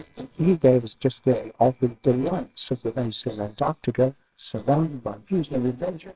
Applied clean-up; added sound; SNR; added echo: neural separator model SepFormer WHAMR!.